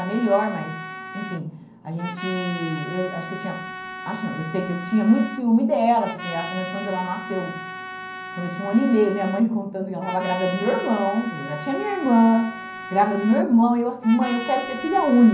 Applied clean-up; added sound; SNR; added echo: none; Trumpet; 12 dB; reverberation time 0.6 s.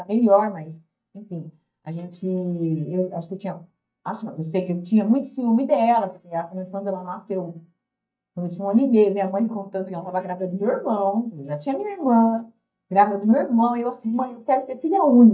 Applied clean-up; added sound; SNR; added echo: neural mask model DeepFilterNet 3.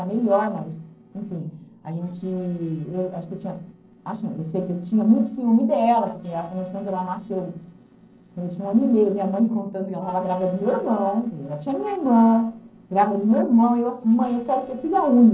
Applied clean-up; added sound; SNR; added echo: neural separator model SepFormer DNS4.